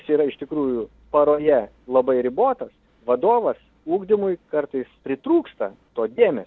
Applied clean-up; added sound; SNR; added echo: none; none; none; none.